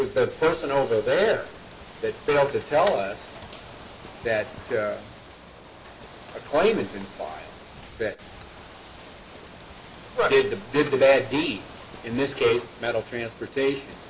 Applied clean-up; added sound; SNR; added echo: none; Ocean / Boat, Water vehicle; 17 dB; reverberation time 1.0 s.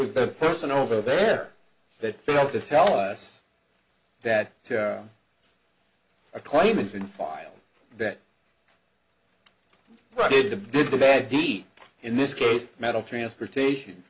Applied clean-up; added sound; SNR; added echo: none; none; none; none.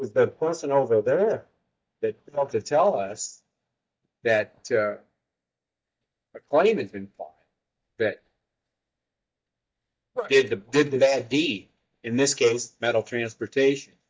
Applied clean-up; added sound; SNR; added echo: neural mask model DeepFilterNet 3.